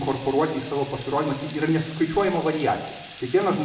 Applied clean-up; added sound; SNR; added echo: none; Water tap, faucet / Liquid; 13 dB; reverberation time 0.9 s.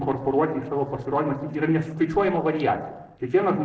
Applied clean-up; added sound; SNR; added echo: neural separator model SepFormer DNS4.